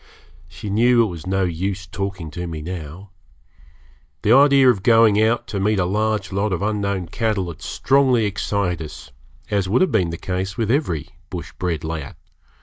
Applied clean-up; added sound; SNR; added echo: neural mask model DeepFilterNet 3.